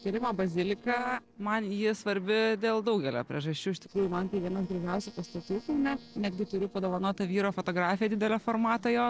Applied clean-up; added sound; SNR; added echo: neural separator model SepFormer DNS4.